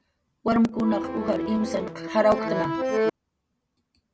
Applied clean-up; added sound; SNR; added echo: none; Accordion; 1 dB; none.